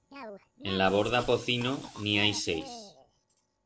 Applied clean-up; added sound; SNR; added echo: none; Cough; 15 dB; none.